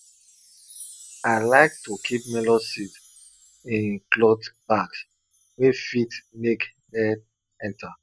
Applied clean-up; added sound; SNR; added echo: none; Chime; 19 dB; none.